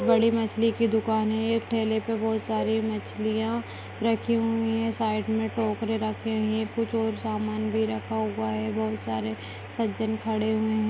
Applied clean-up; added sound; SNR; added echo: none; none; none; none.